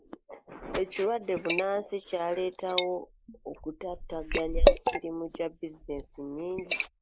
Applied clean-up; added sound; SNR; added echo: neural mask model Resemble Enhance denoiser.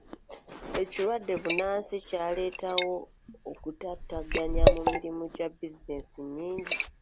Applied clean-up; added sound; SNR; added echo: none; Liquid; -3 dB; none.